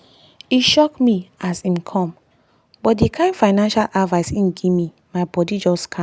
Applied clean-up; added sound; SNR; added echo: none; none; none; none.